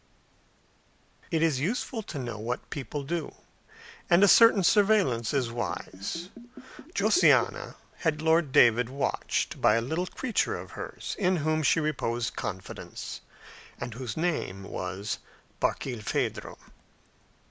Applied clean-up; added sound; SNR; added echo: none; Bathtub (filling or washing); 15 dB; none.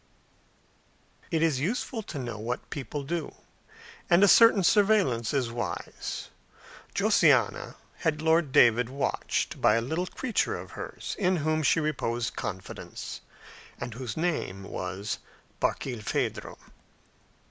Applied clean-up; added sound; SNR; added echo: none; none; none; none.